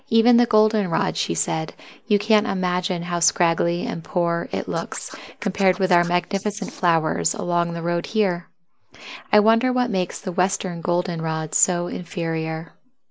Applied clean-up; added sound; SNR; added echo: neural mask model Resemble Enhance denoiser.